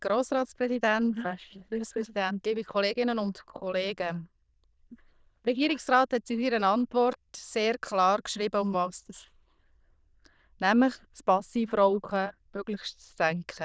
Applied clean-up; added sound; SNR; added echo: neural diffusion model UNIVERSE++.